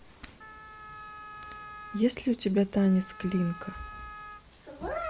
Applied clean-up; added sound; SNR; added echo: none; Wind instrument, woodwind instrument; 15 dB; none.